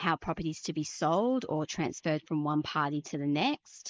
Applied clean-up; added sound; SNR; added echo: neural mask model Resemble Enhance denoiser.